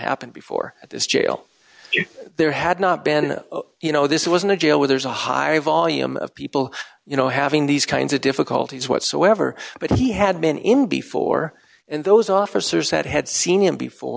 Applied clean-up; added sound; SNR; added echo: none; none; none; none.